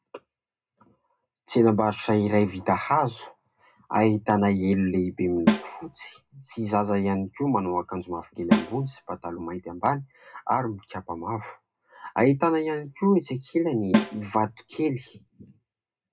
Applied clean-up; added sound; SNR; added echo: none; Snare drum; 2 dB; reverberation time 0.2 s.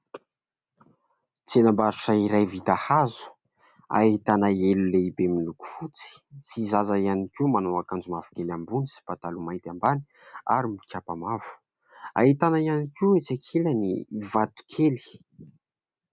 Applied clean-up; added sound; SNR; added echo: none; none; none; none.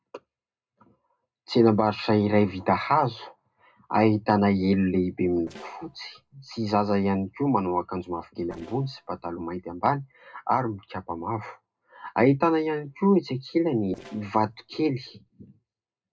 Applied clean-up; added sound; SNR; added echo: neural separator model SepFormer DNS4.